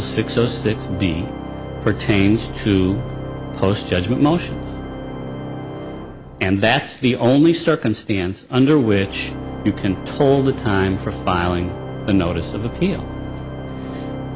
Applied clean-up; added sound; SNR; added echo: none; Organ; 9 dB; none.